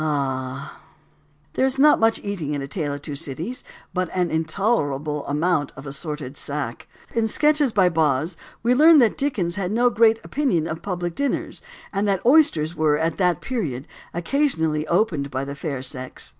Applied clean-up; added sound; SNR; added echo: none; none; none; none.